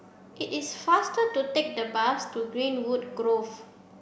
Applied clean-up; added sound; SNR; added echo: none; none; none; none.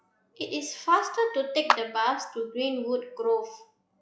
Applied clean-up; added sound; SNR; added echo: classical method log-MMSE.